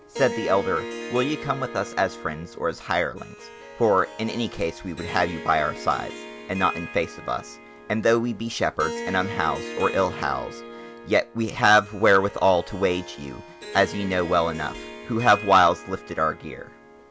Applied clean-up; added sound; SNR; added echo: none; Harp; 13 dB; none.